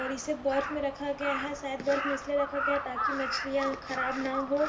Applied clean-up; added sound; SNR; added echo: none; Crow; 4 dB; reverberation time 0.3 s.